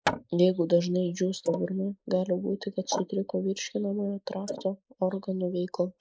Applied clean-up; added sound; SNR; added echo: neural mask model Resemble Enhance denoiser.